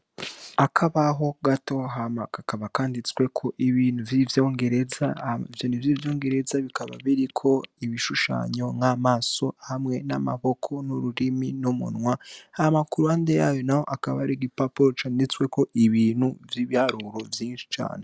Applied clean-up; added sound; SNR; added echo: none; none; none; none.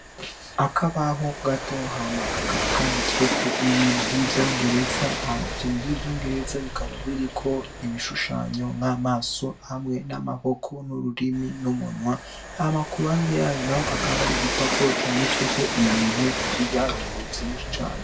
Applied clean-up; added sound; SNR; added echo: none; Train; 2 dB; reverberation time 0.2 s.